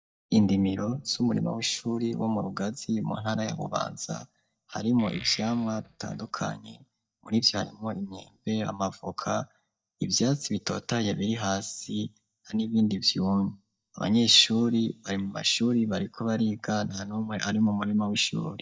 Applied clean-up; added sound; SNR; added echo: neural mask model DeepFilterNet 3.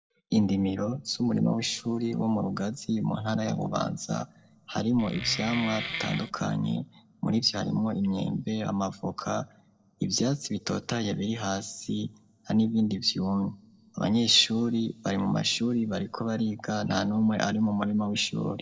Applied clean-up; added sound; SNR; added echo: neural separator model SepFormer DNS4.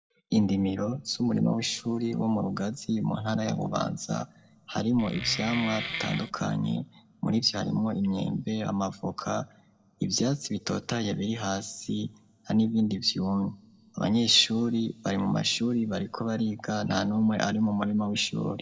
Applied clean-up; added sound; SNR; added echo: none; Wood; 8 dB; reverberation time 0.3 s.